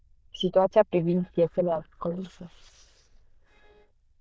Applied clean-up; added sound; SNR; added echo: neural diffusion model UNIVERSE++.